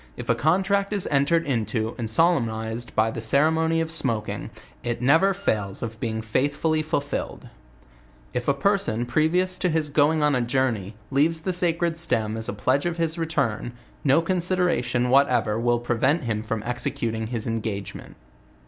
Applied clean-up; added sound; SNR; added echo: none; Wind instrument, woodwind instrument; 20 dB; none.